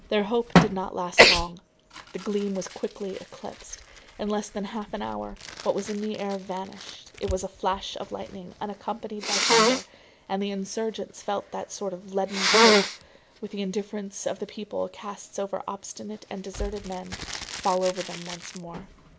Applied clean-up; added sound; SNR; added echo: none; Sneeze; -3 dB; none.